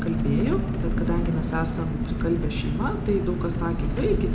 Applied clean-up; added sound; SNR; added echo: none; Engine; -3 dB; reverberation time 0.6 s.